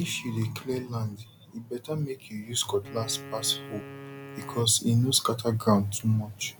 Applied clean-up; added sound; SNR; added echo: none; Wind instrument, woodwind instrument; 15 dB; none.